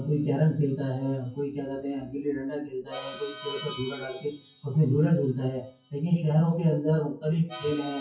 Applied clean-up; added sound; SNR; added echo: classical method WPE with log-MMSE.